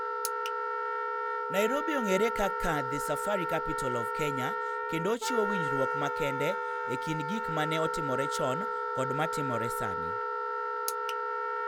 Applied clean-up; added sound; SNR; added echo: none; Wind instrument, woodwind instrument; -1 dB; none.